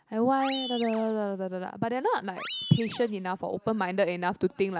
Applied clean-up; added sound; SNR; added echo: none; Animal; 13 dB; none.